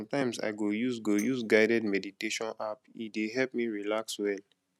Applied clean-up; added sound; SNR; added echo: neural mask model RNNoise.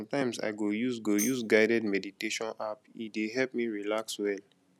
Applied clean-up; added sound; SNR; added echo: none; Tambourine; 13 dB; none.